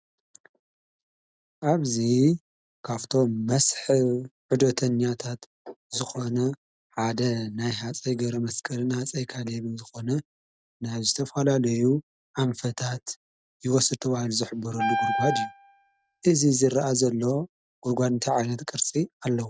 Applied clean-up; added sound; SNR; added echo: neural mask model RNNoise.